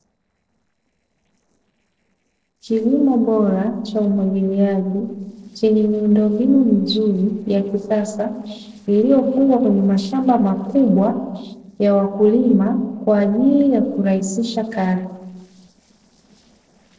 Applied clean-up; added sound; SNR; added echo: neural separator model SepFormer DNS4.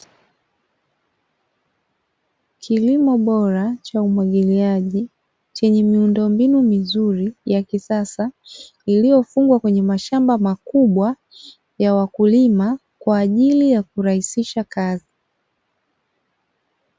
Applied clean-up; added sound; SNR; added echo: none; none; none; none.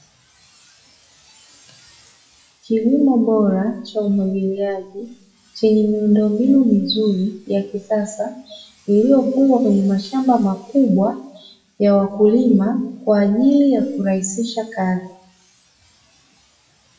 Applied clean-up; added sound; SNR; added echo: classical method WPE with log-MMSE.